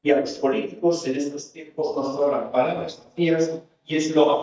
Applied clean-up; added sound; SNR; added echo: neural mask model DeepFilterNet 3.